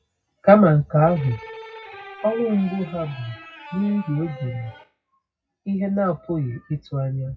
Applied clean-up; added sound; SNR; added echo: classical method WPE with log-MMSE.